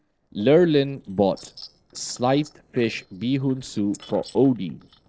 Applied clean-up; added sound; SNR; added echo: neural separator model SepFormer DNS4.